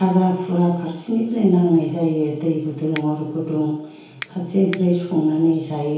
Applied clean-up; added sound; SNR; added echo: none; Finger snapping; 14 dB; reverberation time 2.2 s.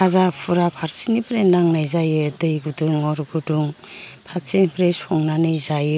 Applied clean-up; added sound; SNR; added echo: none; none; none; none.